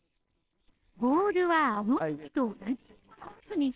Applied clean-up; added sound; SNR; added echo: neural separator model SepFormer WHAMR!.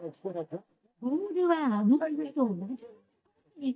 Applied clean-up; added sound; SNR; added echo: neural mask model DeepFilterNet 3.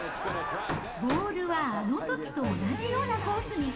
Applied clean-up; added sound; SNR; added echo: none; Hammer; 11 dB; reverberation time 2.5 s.